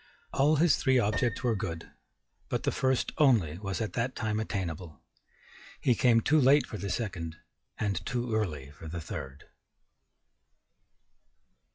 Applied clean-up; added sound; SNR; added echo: classical method log-MMSE.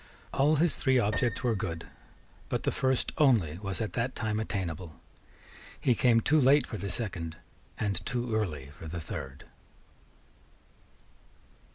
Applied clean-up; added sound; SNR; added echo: none; Piano; 15 dB; none.